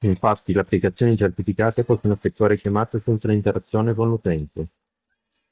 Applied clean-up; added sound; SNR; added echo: neural mask model DeepFilterNet 3.